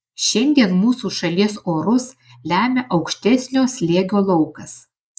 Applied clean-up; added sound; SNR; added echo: neural mask model Resemble Enhance denoiser.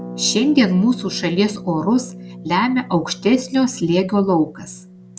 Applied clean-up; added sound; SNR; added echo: none; Harp; 15 dB; none.